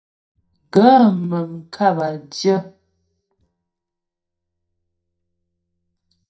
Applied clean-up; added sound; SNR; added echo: neural mask model DeepFilterNet 3.